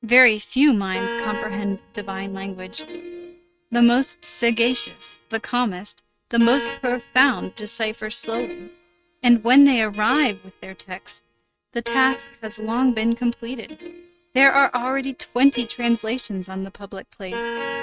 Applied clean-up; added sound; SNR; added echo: neural mask model RNNoise.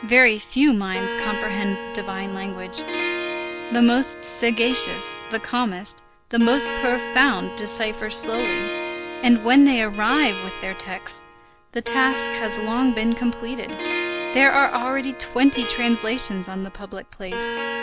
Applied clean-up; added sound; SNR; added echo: none; Harp; 8 dB; none.